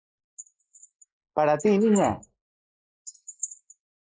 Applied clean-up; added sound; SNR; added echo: neural mask model Resemble Enhance denoiser.